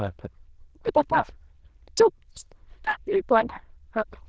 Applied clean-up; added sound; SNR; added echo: neural diffusion model UNIVERSE++.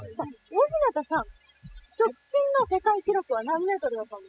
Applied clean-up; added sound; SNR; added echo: classical method spectral subtraction.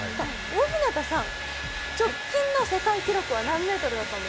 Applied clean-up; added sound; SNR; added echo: none; Domestic sounds, home sounds; 6 dB; none.